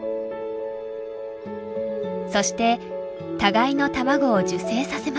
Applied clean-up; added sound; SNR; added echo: none; none; none; none.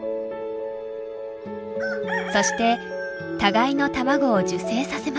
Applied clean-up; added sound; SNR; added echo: none; Chicken, rooster; 8 dB; none.